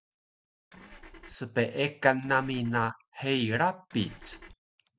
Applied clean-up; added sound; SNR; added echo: none; Engine / Car; 18 dB; none.